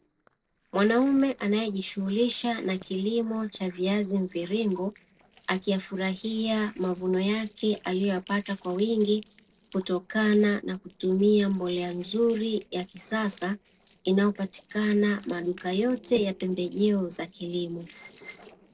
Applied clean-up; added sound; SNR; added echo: neural separator model SepFormer DNS4.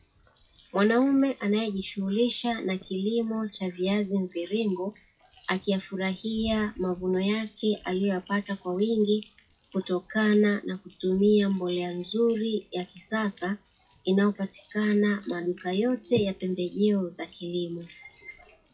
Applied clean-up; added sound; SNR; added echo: classical method WPE with log-MMSE.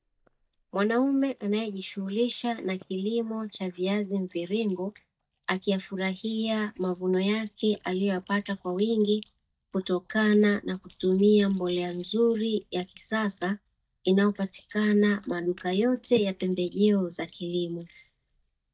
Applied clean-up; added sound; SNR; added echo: neural mask model DeepFilterNet 3.